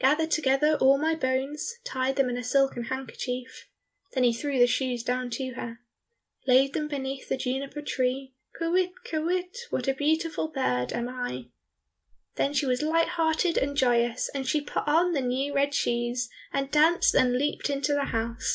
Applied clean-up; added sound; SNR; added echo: none; none; none; none.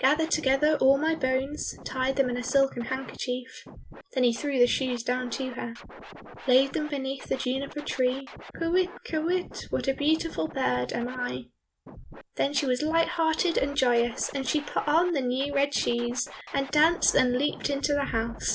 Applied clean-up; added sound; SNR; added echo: none; Scratching (performance technique); 17 dB; none.